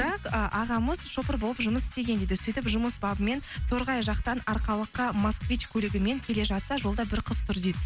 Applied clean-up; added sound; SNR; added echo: none; none; none; none.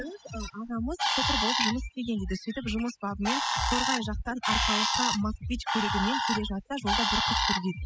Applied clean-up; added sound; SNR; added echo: classical method spectral subtraction.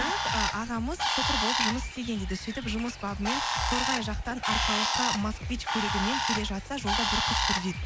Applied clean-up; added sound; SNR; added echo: none; Bird; -1 dB; none.